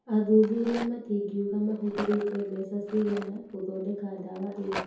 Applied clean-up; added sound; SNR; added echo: none; Rattle; 15 dB; reverberation time 0.7 s.